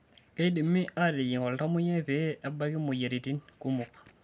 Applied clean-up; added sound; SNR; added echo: none; none; none; none.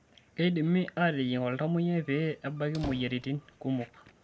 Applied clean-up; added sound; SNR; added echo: none; Squeak; 16 dB; none.